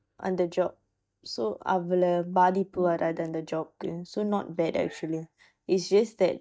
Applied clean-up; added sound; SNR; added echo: neural mask model DeepFilterNet 3.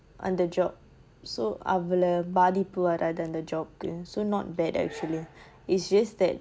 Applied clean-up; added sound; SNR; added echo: none; none; none; none.